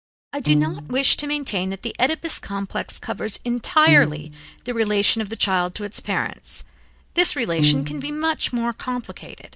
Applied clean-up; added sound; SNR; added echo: neural mask model DeepFilterNet 3.